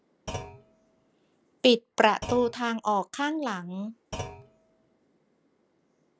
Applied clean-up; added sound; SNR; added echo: none; Thump, thud; 14 dB; none.